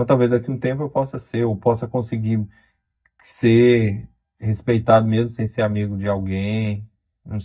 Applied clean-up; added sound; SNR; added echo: neural mask model DeepFilterNet 3.